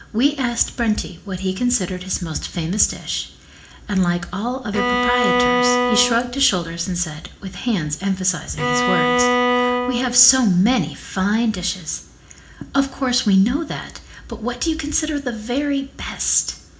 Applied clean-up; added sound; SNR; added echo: none; Bowed string instrument; -1 dB; reverberation time 0.4 s.